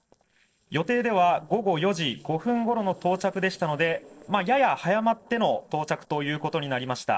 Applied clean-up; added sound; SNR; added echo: neural separator model SepFormer DNS4.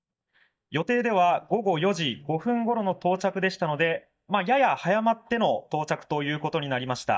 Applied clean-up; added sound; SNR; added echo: neural mask model DeepFilterNet 3.